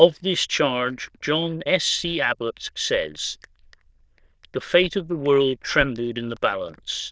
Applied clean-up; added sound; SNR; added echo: neural diffusion model UNIVERSE++.